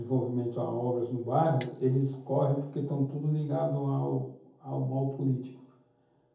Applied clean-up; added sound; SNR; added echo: none; Bicycle bell; 5 dB; reverberation time 0.7 s.